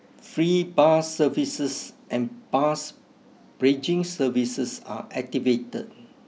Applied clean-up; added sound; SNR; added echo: none; none; none; none.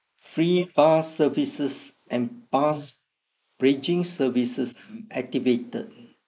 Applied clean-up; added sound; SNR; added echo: neural mask model Resemble Enhance denoiser.